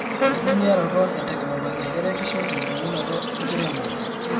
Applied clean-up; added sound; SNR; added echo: none; Bird / Insect; -1 dB; reverberation time 1.0 s.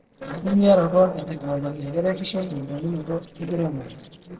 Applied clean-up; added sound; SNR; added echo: neural separator model SepFormer DNS4.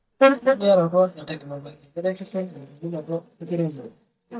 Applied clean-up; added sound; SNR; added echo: neural mask model DeepFilterNet 3.